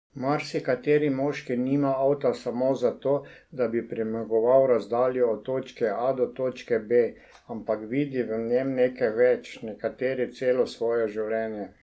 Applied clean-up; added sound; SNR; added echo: none; none; none; none.